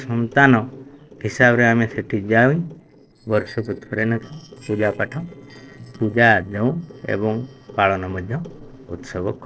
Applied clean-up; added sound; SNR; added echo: neural separator model SepFormer DNS4.